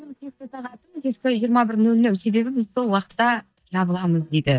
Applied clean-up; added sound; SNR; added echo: neural mask model DeepFilterNet 3.